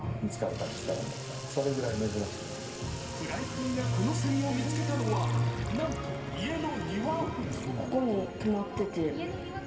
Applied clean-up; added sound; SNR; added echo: none; Sink (filling or washing) / Water tap, faucet; 13 dB; reverberation time 2.0 s.